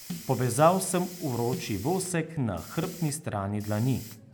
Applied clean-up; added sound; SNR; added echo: none; Hiss + Snare drum; 15 dB; none.